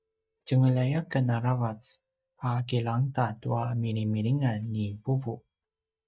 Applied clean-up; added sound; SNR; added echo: neural mask model DeepFilterNet 3.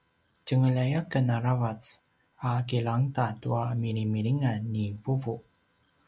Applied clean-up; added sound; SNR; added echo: none; none; none; none.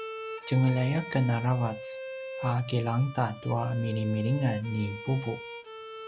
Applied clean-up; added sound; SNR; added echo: none; Bowed string instrument; 11 dB; none.